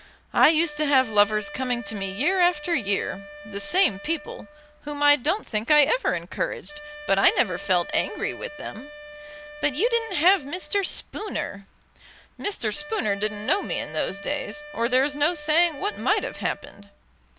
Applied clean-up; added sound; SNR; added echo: none; Wind instrument, woodwind instrument; 16 dB; none.